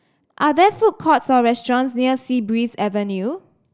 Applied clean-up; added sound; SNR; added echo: none; none; none; none.